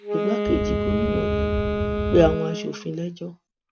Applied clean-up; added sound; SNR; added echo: none; Wind instrument, woodwind instrument + Wind; -1 dB; none.